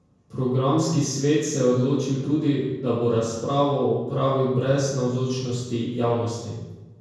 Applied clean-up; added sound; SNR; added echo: none; none; none; reverberation time 1.0 s.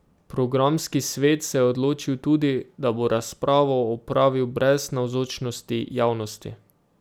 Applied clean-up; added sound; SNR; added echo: none; none; none; none.